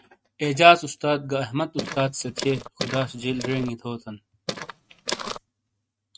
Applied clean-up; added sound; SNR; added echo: neural mask model RNNoise.